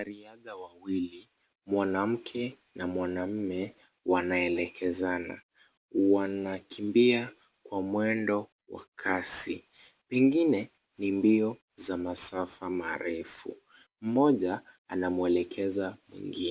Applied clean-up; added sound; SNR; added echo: none; none; none; none.